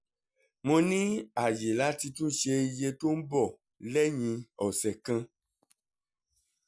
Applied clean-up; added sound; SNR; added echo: none; none; none; none.